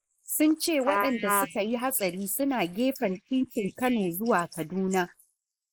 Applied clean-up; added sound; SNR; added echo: neural mask model Resemble Enhance denoiser.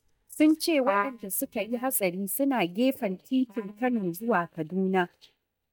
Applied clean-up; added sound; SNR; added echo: neural mask model DeepFilterNet 3.